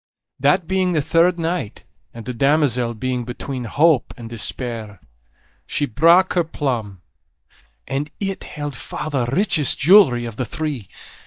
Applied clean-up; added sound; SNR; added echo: neural mask model DeepFilterNet 3.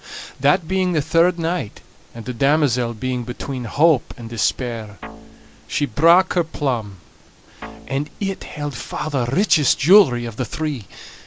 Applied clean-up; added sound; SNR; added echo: none; Guitar; 18 dB; none.